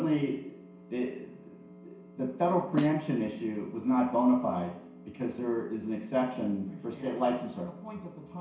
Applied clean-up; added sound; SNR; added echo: none; Snare drum; 10 dB; reverberation time 0.6 s.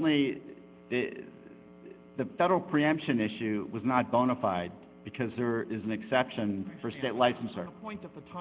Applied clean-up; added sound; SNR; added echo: none; none; none; none.